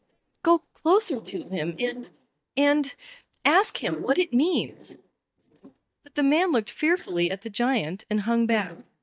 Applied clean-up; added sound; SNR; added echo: neural mask model DeepFilterNet 3.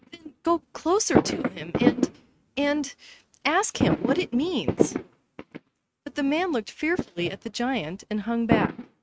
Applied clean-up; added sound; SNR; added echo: neural mask model RNNoise.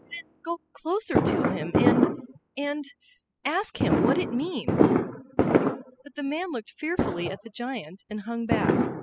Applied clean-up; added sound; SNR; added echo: classical method spectral subtraction.